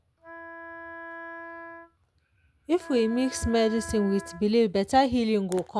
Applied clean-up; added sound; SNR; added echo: none; Wind instrument, woodwind instrument; 15 dB; none.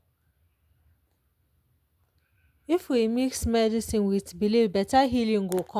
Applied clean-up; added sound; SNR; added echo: none; none; none; none.